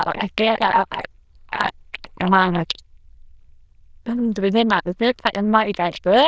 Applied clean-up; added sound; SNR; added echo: neural diffusion model UNIVERSE++.